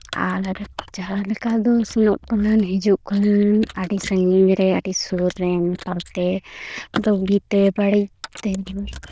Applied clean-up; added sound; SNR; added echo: neural diffusion model UNIVERSE++.